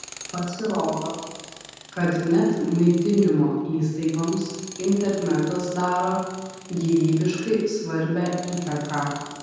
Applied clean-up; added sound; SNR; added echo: none; Tools; 18 dB; reverberation time 1.2 s.